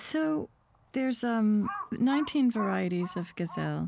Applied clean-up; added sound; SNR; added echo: none; Crow; 15 dB; none.